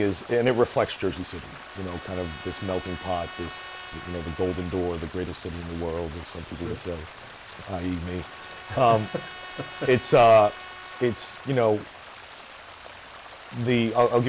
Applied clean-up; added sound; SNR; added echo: none; Stream + Trumpet; 15 dB; none.